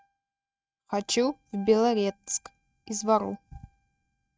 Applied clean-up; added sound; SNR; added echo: neural mask model RNNoise.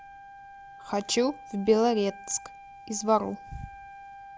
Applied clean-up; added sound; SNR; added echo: none; Wind instrument, woodwind instrument; 17 dB; none.